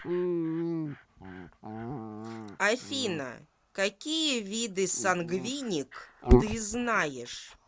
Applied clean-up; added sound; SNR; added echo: none; Dog; -1 dB; none.